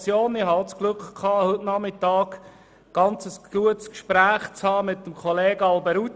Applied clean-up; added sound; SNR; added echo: none; none; none; none.